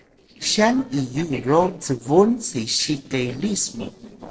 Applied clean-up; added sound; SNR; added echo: neural separator model SepFormer DNS4.